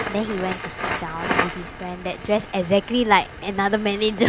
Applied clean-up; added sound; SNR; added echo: none; Crackle; 7 dB; none.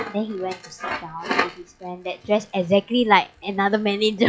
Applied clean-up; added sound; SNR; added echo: classical method log-MMSE.